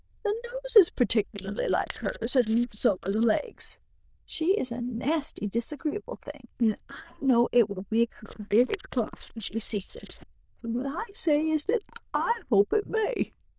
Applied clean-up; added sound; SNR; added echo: neural diffusion model UNIVERSE++.